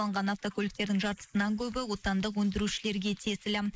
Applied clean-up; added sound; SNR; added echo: neural mask model Resemble Enhance denoiser.